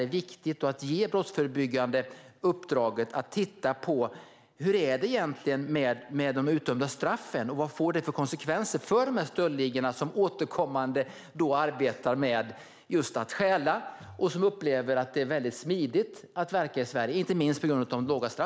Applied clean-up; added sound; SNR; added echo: none; none; none; none.